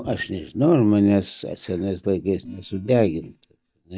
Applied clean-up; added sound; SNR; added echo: neural mask model DeepFilterNet 3.